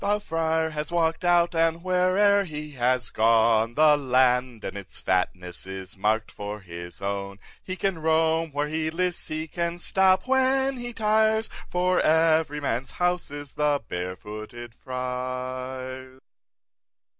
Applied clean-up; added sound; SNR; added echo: none; none; none; none.